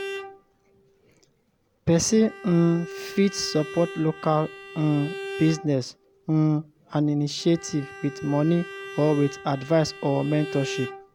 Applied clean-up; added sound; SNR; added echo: none; Bowed string instrument; 14 dB; none.